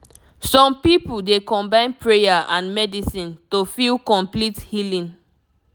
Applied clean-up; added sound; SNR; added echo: none; none; none; none.